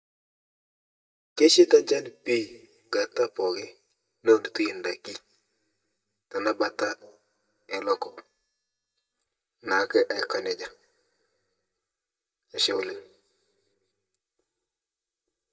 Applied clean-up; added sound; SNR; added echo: neural mask model DeepFilterNet 3.